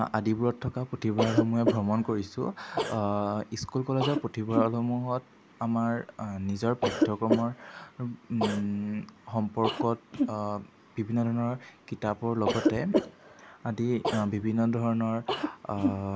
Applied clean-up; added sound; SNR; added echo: none; Cough; 4 dB; none.